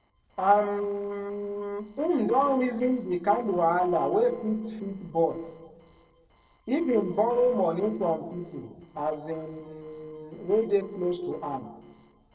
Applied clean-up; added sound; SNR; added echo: neural separator model SepFormer DNS4.